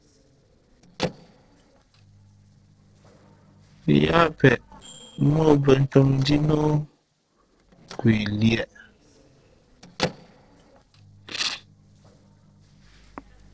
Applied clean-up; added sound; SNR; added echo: neural separator model SepFormer DNS4.